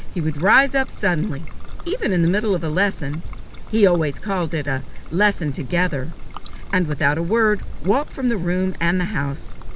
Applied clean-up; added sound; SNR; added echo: none; Trickle, dribble; 5 dB; none.